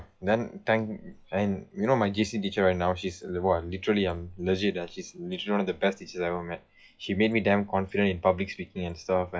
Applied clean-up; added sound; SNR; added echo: classical method log-MMSE.